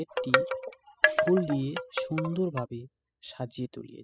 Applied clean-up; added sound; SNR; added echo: classical method spectral subtraction.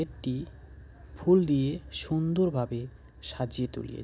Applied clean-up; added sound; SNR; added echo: none; none; none; none.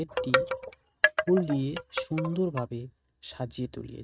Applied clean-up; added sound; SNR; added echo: neural mask model RNNoise.